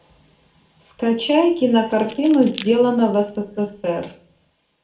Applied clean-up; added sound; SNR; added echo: none; Keys jangling; 19 dB; reverberation time 0.4 s.